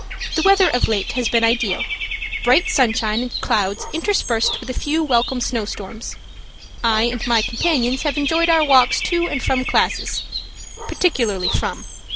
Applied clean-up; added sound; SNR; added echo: none; Bird / Dog; 6 dB; none.